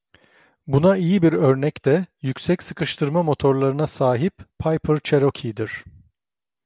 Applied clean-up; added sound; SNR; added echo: none; none; none; none.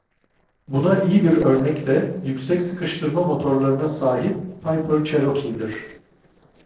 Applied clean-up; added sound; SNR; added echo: neural separator model SepFormer DNS4.